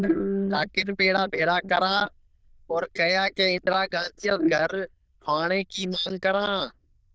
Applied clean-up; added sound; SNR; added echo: neural diffusion model UNIVERSE++.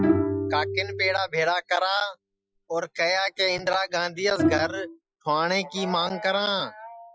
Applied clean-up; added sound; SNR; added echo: classical method Wiener filter.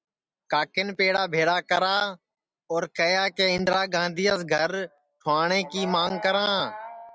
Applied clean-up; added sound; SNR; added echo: none; none; none; none.